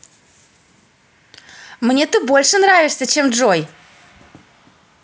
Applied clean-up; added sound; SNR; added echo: none; none; none; none.